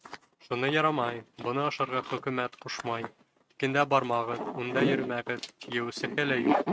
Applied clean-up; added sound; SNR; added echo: neural mask model RNNoise.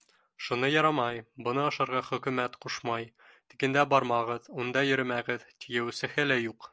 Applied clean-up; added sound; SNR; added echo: none; none; none; none.